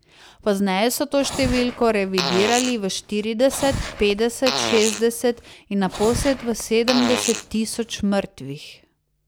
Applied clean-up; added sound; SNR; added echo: none; Fart; 6 dB; none.